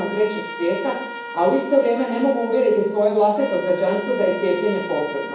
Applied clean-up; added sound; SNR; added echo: none; Trumpet; 12 dB; reverberation time 1.2 s.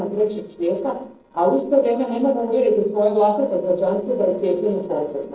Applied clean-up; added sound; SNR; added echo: neural separator model SepFormer DNS4.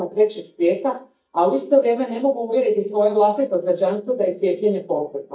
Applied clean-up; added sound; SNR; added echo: neural mask model DeepFilterNet 3.